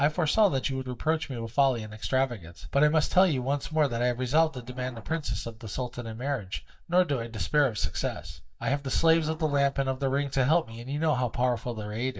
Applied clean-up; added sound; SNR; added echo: neural mask model DeepFilterNet 3.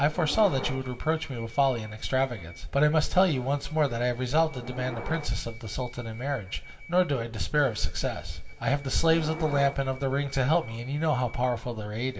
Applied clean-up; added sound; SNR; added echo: none; Subway, metro, underground / Door; 17 dB; reverberation time 1.4 s.